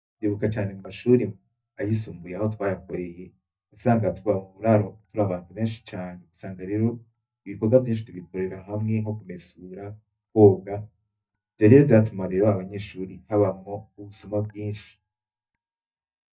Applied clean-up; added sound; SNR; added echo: neural mask model DeepFilterNet 3.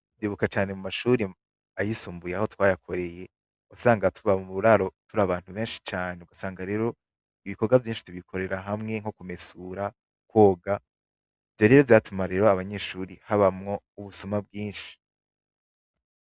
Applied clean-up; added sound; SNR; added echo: none; none; none; none.